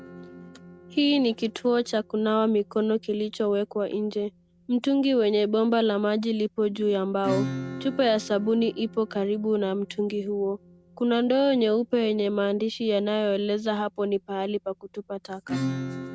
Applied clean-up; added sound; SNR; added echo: none; Acoustic guitar / Strum; 14 dB; none.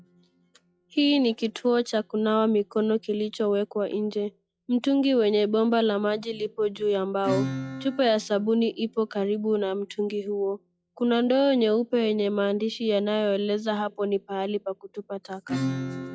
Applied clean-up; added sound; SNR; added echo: classical method log-MMSE.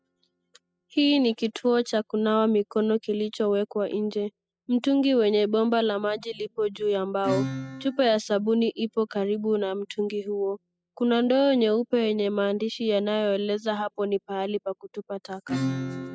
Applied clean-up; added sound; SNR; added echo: classical method spectral subtraction.